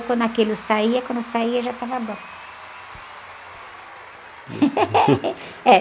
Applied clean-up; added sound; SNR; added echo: none; Applause / Crowd / Cheering; 17 dB; none.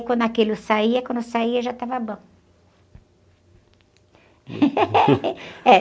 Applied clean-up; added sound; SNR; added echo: none; none; none; none.